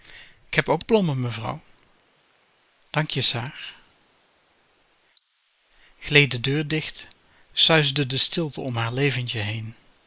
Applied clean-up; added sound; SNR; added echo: neural mask model Resemble Enhance denoiser.